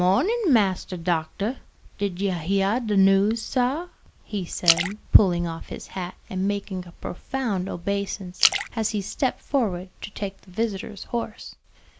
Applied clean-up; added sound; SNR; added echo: none; Splash, splatter; 6 dB; none.